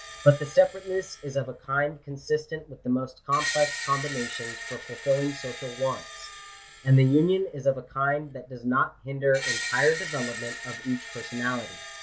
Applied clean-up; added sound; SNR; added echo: none; Screech; 11 dB; none.